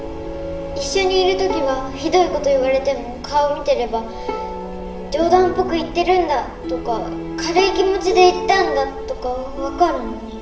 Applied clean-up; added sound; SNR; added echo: none; Bowed string instrument; 17 dB; reverberation time 0.8 s.